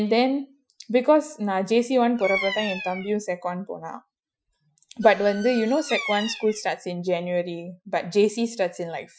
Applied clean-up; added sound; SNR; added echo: classical method Wiener filter.